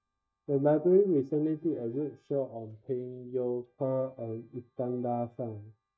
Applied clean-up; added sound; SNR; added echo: neural mask model DeepFilterNet 3.